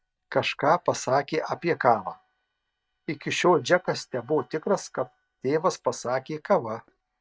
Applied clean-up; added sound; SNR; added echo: neural mask model DeepFilterNet 3.